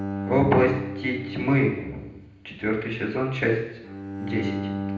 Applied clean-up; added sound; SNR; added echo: none; Bowed string instrument; 7 dB; reverberation time 0.8 s.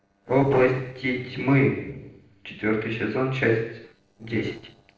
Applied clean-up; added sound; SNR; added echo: neural separator model SepFormer DNS4.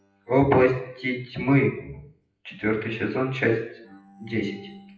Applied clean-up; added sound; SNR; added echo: classical method WPE with log-MMSE.